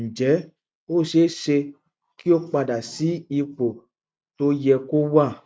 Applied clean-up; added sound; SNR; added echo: none; none; none; none.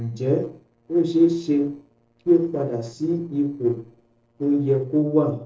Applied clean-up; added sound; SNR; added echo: neural separator model SepFormer DNS4.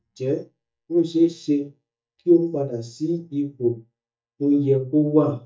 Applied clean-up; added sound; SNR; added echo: neural mask model DeepFilterNet 3.